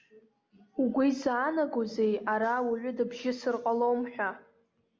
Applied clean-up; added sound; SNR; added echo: none; none; none; none.